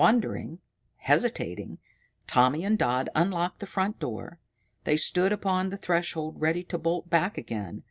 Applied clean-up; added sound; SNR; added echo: none; none; none; none.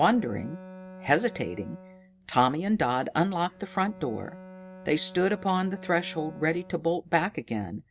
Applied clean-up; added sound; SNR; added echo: none; Bowed string instrument; 18 dB; none.